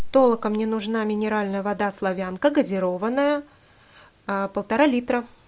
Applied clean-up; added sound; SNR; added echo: none; none; none; none.